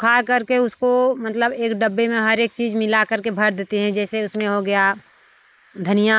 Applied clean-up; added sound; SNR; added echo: neural mask model Resemble Enhance denoiser.